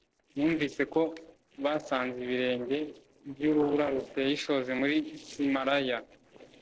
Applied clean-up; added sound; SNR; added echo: neural separator model SepFormer DNS4.